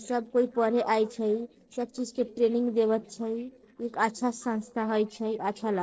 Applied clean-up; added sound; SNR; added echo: neural separator model SepFormer DNS4.